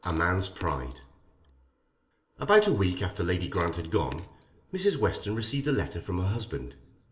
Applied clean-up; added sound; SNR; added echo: none; Chewing, mastication; 20 dB; reverberation time 0.9 s.